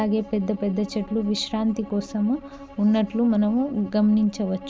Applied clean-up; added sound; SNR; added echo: none; Bowed string instrument; 19 dB; none.